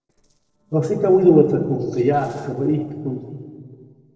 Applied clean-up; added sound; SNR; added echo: neural separator model SepFormer DNS4.